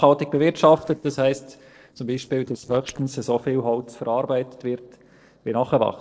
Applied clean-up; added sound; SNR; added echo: neural separator model SepFormer DNS4.